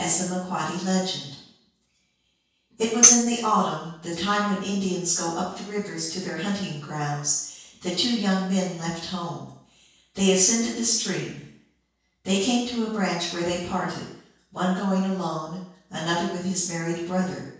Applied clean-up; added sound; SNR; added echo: none; Tambourine; -4 dB; reverberation time 0.6 s.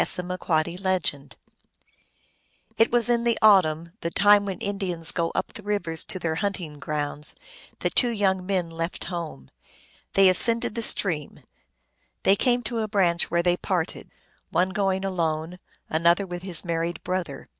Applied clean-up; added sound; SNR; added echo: none; none; none; none.